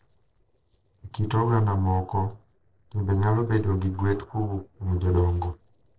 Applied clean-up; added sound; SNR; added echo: neural separator model SepFormer DNS4.